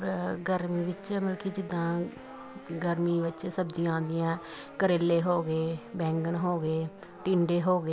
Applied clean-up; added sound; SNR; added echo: none; Wind instrument, woodwind instrument; 19 dB; none.